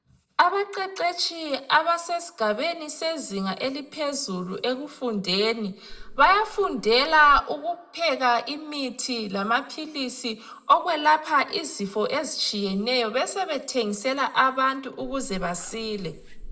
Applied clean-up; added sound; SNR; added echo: none; Meow; 13 dB; reverberation time 0.4 s.